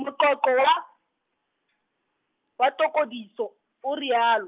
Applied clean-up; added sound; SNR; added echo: none; none; none; none.